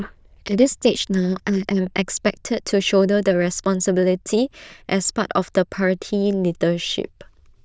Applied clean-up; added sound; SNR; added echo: neural diffusion model UNIVERSE++.